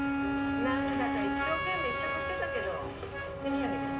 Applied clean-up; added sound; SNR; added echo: none; Wind instrument, woodwind instrument; -4 dB; reverberation time 2.3 s.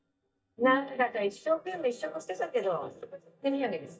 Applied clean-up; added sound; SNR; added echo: neural mask model DeepFilterNet 3.